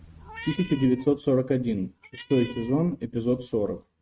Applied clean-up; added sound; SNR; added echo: neural mask model RNNoise.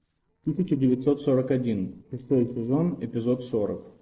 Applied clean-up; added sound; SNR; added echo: neural separator model SepFormer DNS4.